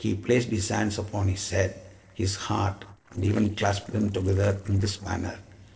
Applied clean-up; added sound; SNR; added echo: neural separator model SepFormer DNS4.